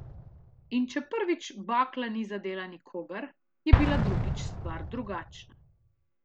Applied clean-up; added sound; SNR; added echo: none; Explosion; -2 dB; none.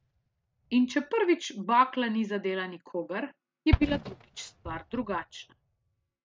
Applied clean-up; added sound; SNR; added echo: neural mask model RNNoise.